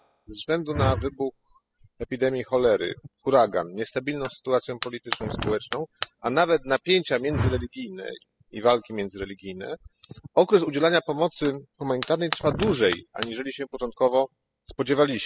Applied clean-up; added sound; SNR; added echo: classical method spectral subtraction.